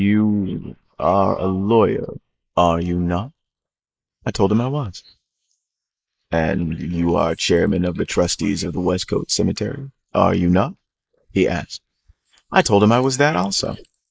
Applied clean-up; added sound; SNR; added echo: neural mask model Resemble Enhance denoiser.